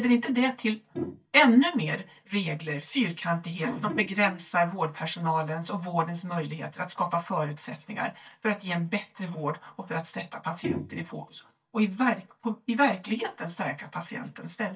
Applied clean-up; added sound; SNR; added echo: neural mask model DeepFilterNet 3.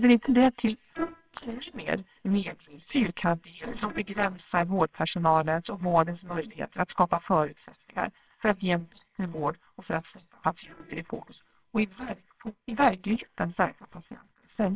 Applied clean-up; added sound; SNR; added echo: neural separator model SepFormer WHAMR!.